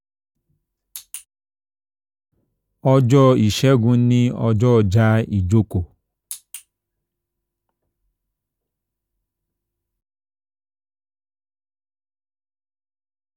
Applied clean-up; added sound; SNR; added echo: none; none; none; none.